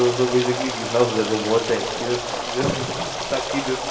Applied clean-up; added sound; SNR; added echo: none; Stream; 4 dB; reverberation time 1.4 s.